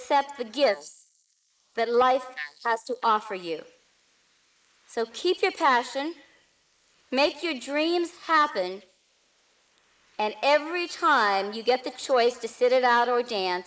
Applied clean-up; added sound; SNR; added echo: neural mask model Resemble Enhance denoiser.